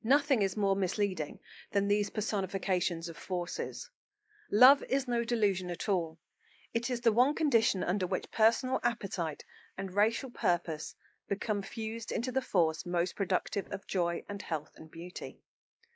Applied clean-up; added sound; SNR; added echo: neural mask model Resemble Enhance denoiser.